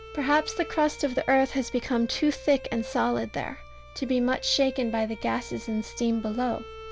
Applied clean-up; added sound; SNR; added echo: none; Bowed string instrument; 17 dB; none.